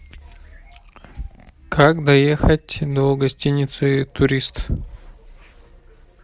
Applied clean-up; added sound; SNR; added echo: none; none; none; none.